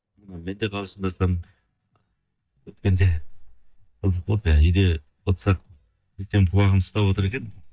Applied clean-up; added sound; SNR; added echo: neural mask model DeepFilterNet 3.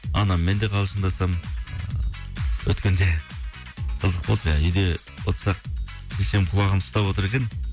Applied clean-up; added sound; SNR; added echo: none; none; none; none.